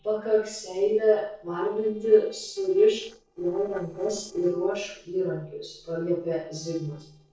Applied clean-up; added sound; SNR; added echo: neural separator model SepFormer DNS4.